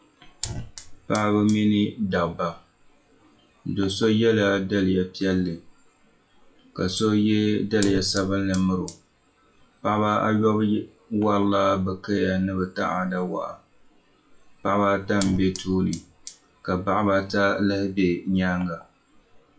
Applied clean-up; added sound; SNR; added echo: classical method WPE with log-MMSE.